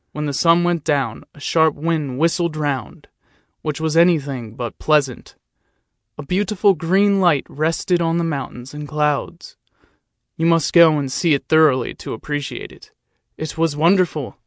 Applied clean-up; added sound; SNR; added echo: none; none; none; none.